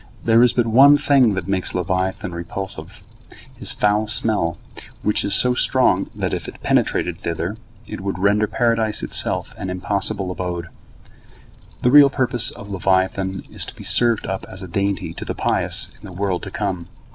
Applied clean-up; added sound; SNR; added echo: none; none; none; none.